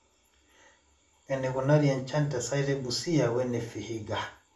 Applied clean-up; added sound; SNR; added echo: none; none; none; reverberation time 0.3 s.